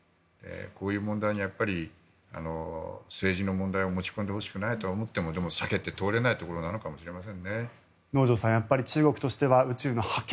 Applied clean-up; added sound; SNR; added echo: none; none; none; none.